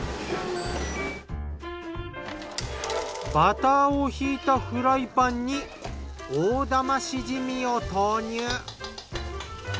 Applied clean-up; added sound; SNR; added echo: none; none; none; none.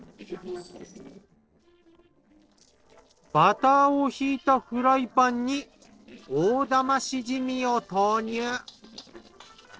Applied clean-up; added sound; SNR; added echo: neural separator model SepFormer DNS4.